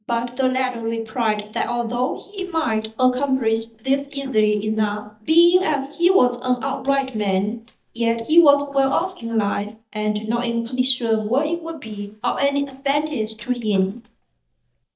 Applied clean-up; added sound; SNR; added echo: neural mask model DeepFilterNet 3.